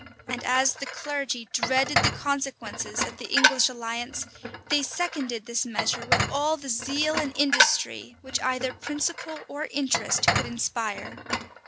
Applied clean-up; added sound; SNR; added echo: none; Dishes, pots, and pans; 1 dB; none.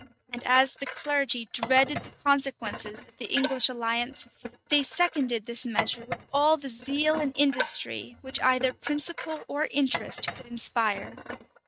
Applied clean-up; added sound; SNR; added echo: neural mask model RNNoise.